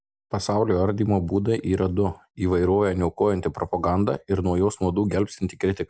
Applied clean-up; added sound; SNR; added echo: none; none; none; none.